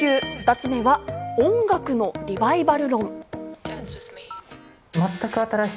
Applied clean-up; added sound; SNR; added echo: none; none; none; none.